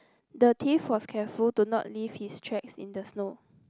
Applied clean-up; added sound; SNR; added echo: none; none; none; none.